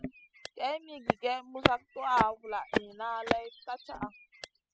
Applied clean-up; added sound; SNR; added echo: classical method spectral subtraction.